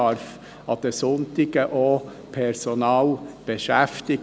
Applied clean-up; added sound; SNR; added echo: none; none; none; none.